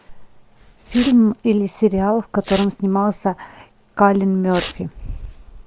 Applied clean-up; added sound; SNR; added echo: none; Tearing; 14 dB; none.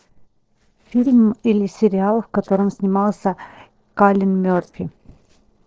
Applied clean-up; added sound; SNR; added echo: neural separator model SepFormer DNS4.